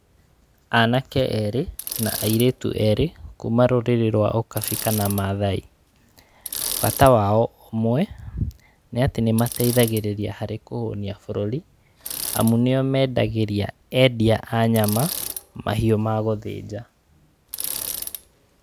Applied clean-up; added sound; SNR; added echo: none; Bicycle; 12 dB; none.